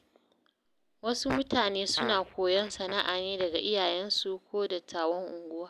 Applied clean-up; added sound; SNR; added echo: none; Fart; 11 dB; none.